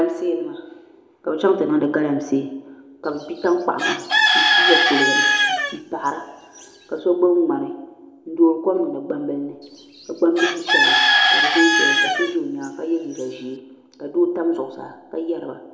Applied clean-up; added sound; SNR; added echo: none; Bird / Chicken, rooster; -3 dB; reverberation time 0.6 s.